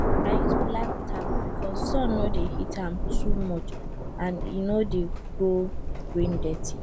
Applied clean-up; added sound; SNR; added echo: none; Thunder; -4 dB; none.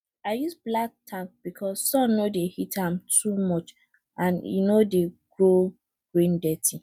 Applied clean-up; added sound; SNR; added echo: none; none; none; none.